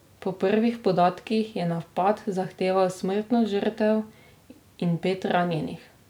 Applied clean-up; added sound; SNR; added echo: none; none; none; none.